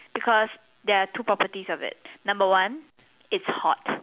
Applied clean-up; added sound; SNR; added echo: none; none; none; none.